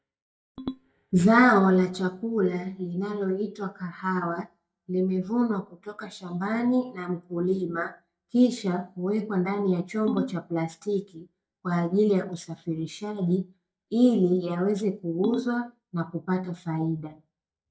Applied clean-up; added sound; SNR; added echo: neural mask model DeepFilterNet 3.